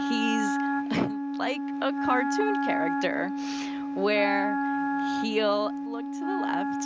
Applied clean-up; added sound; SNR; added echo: none; Wind instrument, woodwind instrument; -2 dB; none.